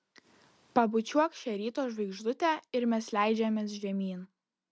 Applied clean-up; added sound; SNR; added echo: none; none; none; none.